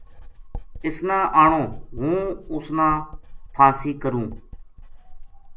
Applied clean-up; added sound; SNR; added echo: none; Writing; 13 dB; none.